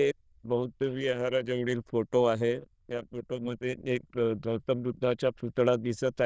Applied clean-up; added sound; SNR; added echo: neural diffusion model UNIVERSE++.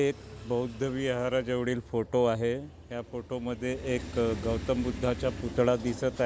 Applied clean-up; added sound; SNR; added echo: none; none; none; none.